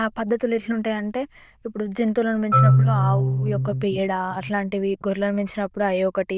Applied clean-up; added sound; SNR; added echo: neural diffusion model UNIVERSE++.